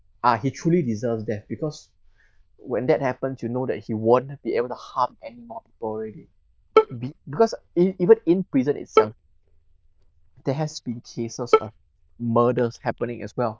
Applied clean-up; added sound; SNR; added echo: neural diffusion model UNIVERSE++.